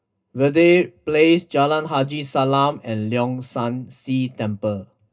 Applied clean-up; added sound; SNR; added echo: none; none; none; reverberation time 0.2 s.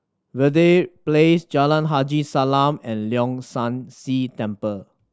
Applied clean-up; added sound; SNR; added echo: none; none; none; none.